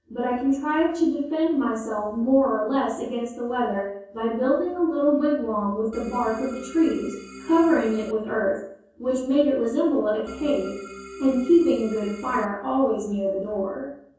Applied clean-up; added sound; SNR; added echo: none; Organ; 15 dB; reverberation time 0.6 s.